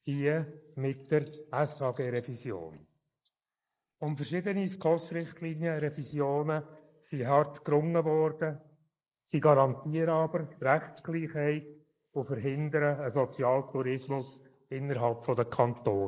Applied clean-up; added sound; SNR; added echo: neural mask model Resemble Enhance denoiser.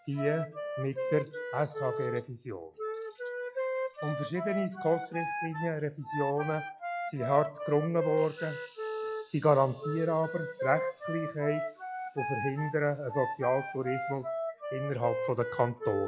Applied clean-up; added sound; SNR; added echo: classical method log-MMSE.